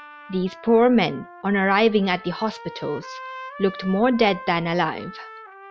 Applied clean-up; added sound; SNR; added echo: none; Trumpet; 17 dB; none.